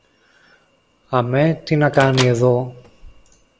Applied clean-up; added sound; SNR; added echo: none; Microwave oven; 13 dB; none.